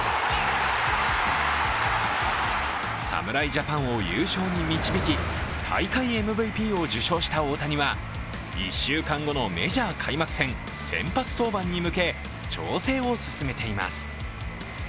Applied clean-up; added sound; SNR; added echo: none; Car passing by; 12 dB; none.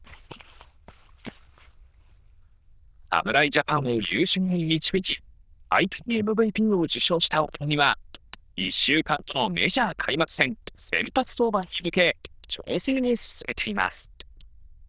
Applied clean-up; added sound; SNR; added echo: neural diffusion model UNIVERSE++.